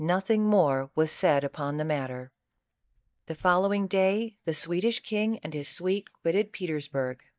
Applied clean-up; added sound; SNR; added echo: neural mask model DeepFilterNet 3.